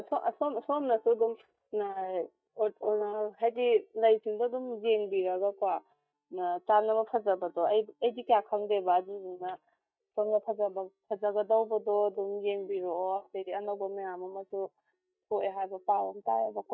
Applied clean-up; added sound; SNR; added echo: neural mask model DeepFilterNet 3.